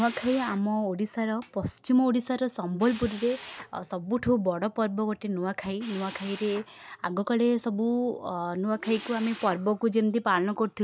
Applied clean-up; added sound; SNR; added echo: none; Drill; 19 dB; none.